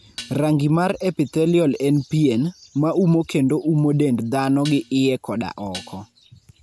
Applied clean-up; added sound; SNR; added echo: none; Dishes, pots, and pans; 19 dB; none.